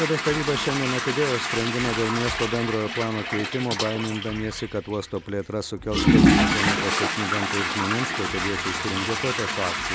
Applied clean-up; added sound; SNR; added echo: none; Toilet flush / Water; -2 dB; none.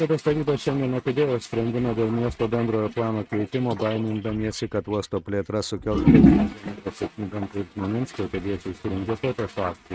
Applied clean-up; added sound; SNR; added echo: neural mask model RNNoise.